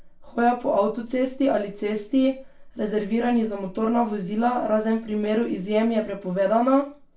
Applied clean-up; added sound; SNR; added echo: none; none; none; reverberation time 0.2 s.